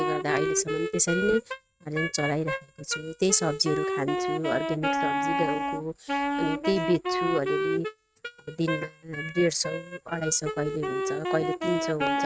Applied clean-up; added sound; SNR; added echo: neural mask model RNNoise.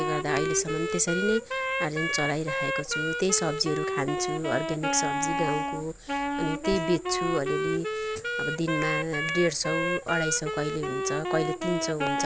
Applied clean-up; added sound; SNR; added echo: none; Wind instrument, woodwind instrument; 1 dB; none.